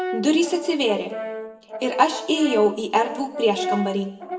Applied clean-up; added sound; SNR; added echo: none; Brass instrument; 9 dB; reverberation time 0.7 s.